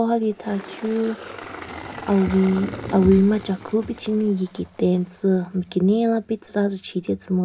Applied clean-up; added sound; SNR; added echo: none; Engine; 16 dB; reverberation time 0.3 s.